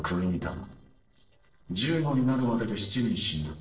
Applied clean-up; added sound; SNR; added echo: neural separator model SepFormer DNS4.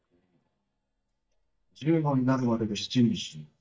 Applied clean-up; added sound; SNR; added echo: neural mask model DeepFilterNet 3.